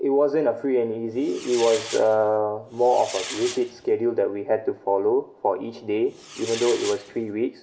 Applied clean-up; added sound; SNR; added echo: none; Fireworks; 13 dB; none.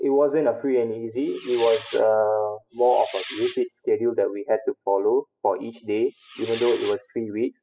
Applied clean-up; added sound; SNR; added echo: classical method spectral subtraction.